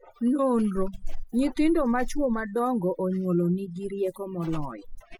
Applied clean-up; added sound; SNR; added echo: classical method spectral subtraction.